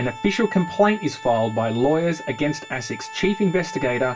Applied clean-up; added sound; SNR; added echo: none; Organ; 14 dB; reverberation time 0.2 s.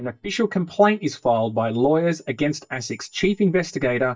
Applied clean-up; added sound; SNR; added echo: neural mask model DeepFilterNet 3.